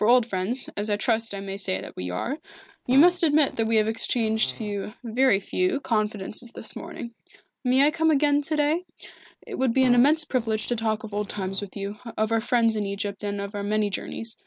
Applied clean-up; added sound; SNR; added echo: none; Fart; 20 dB; none.